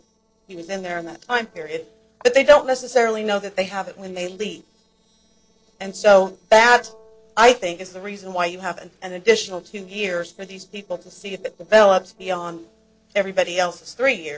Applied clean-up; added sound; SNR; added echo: neural separator model SepFormer DNS4.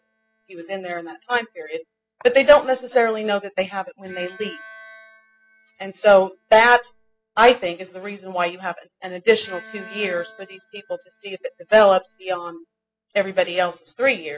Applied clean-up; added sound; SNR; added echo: classical method spectral subtraction.